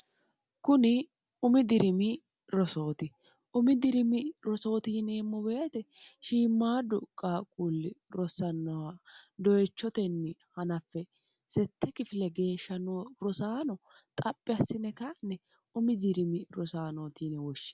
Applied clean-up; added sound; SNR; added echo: none; none; none; none.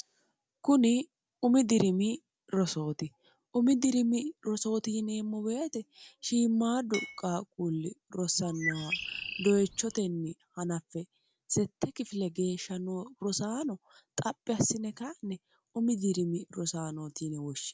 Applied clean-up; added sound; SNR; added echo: none; Bird + Glass; 7 dB; none.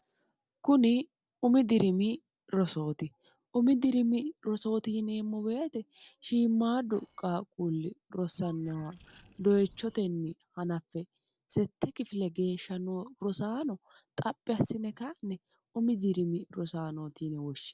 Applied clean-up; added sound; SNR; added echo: neural separator model SepFormer DNS4.